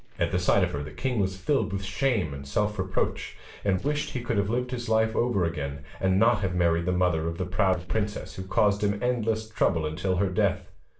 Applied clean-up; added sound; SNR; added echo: neural separator model SepFormer DNS4.